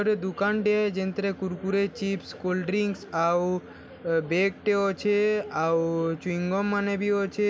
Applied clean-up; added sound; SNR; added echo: none; none; none; none.